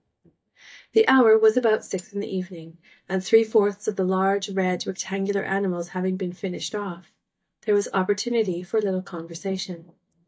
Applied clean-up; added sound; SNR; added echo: neural mask model DeepFilterNet 3.